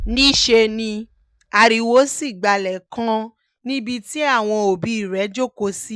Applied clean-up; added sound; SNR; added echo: none; Bass drum; 20 dB; none.